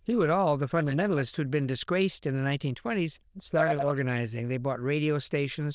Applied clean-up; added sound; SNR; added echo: neural diffusion model UNIVERSE++.